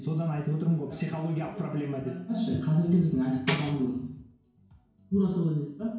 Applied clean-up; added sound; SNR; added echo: none; Tambourine; -2 dB; reverberation time 0.6 s.